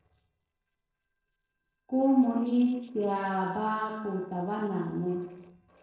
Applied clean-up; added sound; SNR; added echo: neural separator model SepFormer DNS4.